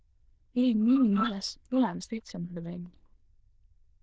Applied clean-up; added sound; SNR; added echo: neural diffusion model UNIVERSE++.